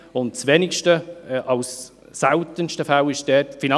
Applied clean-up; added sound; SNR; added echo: none; none; none; none.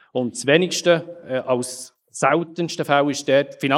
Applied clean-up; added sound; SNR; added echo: neural mask model Resemble Enhance denoiser.